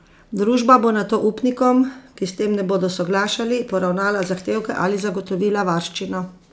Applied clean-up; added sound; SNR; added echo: none; none; none; none.